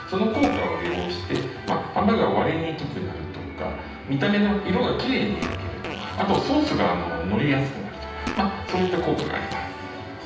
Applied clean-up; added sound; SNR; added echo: none; Fart; 12 dB; reverberation time 0.9 s.